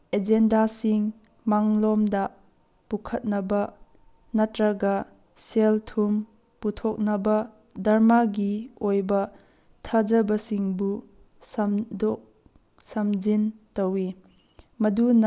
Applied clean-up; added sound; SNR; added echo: none; none; none; none.